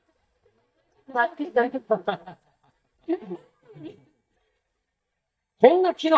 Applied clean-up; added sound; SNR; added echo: neural mask model DeepFilterNet 3.